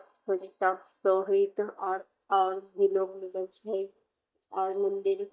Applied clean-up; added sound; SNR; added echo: neural mask model DeepFilterNet 3.